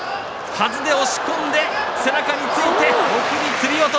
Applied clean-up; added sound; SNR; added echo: none; none; none; none.